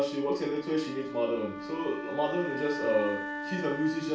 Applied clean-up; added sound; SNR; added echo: none; Wind instrument, woodwind instrument; 7 dB; reverberation time 0.4 s.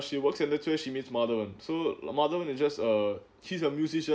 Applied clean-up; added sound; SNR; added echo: none; none; none; none.